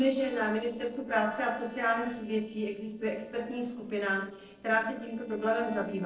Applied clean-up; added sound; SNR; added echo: neural separator model SepFormer DNS4.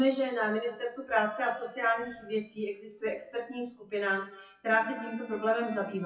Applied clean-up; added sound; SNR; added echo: classical method WPE with log-MMSE.